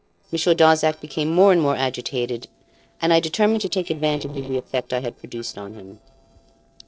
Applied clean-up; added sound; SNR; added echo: neural separator model SepFormer DNS4.